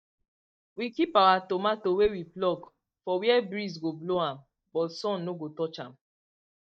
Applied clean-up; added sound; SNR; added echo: neural mask model DeepFilterNet 3.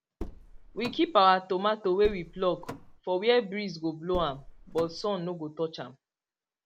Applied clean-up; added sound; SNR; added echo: none; Car; 12 dB; none.